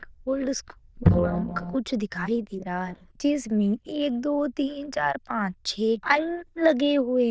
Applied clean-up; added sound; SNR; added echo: neural diffusion model UNIVERSE++.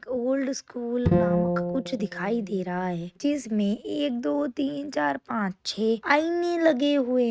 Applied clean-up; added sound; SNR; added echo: neural mask model RNNoise.